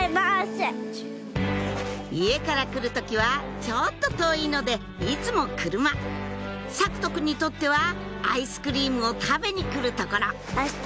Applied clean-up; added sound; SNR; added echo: none; none; none; none.